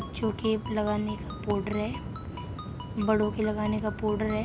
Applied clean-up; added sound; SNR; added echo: none; Ringtone; 16 dB; none.